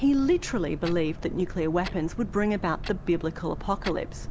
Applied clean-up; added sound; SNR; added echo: none; Boat, Water vehicle + Clock; 9 dB; none.